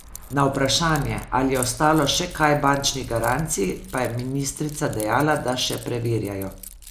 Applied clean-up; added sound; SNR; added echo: none; Keys jangling; 19 dB; none.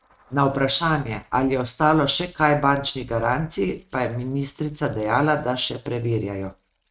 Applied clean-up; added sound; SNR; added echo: neural mask model RNNoise.